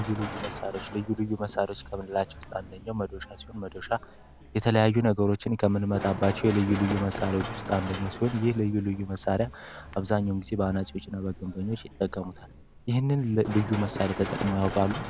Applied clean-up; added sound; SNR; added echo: none; Run; 11 dB; none.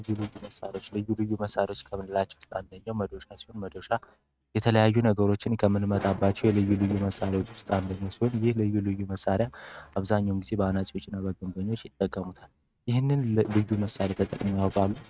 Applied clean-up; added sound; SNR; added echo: neural mask model RNNoise.